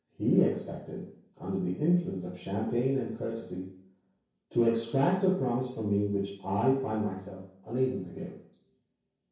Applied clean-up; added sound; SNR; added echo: none; none; none; reverberation time 0.6 s.